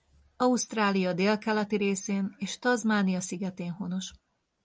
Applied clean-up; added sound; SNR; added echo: none; none; none; none.